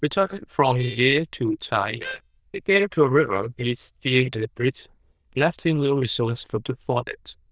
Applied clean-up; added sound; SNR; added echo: neural diffusion model UNIVERSE++.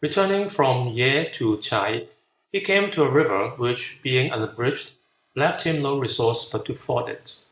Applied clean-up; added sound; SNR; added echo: neural mask model Resemble Enhance denoiser.